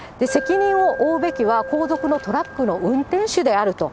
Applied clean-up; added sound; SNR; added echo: none; Alarm; 12 dB; none.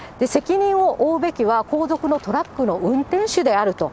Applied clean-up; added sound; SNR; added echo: none; none; none; none.